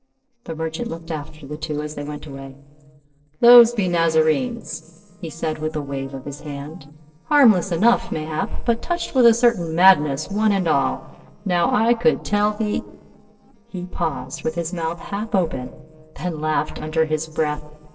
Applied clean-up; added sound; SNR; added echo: neural separator model SepFormer DNS4.